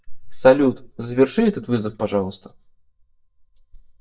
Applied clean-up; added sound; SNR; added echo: neural mask model DeepFilterNet 3.